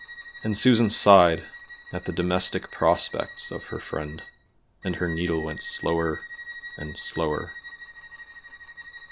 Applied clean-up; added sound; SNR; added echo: none; Bowed string instrument; 15 dB; none.